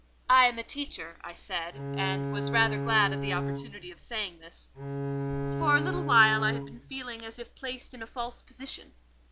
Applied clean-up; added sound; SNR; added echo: none; Bowed string instrument; 2 dB; none.